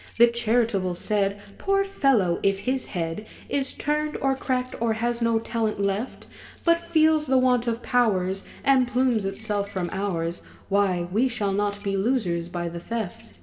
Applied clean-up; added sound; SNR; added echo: none; Keys jangling; 18 dB; reverberation time 2.4 s.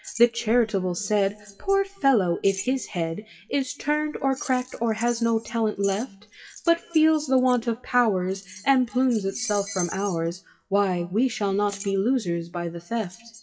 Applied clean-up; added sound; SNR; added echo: classical method WPE with log-MMSE.